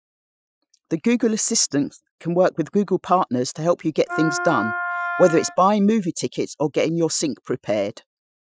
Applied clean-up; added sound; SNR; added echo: classical method Wiener filter.